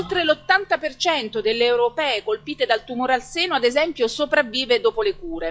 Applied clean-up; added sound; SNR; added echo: classical method log-MMSE.